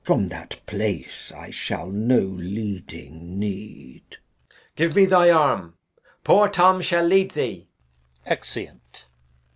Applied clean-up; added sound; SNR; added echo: none; none; none; none.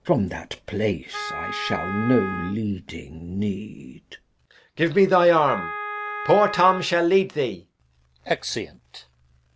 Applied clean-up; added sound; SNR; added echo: none; Wind instrument, woodwind instrument; 9 dB; none.